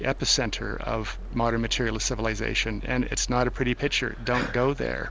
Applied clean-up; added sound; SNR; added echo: none; Mechanisms; 8 dB; none.